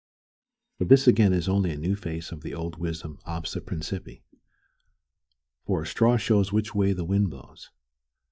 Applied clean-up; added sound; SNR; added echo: neural mask model DeepFilterNet 3.